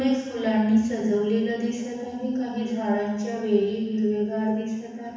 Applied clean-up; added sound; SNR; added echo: none; none; none; reverberation time 1.1 s.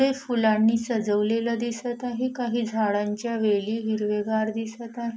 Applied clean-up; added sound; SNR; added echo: none; none; none; none.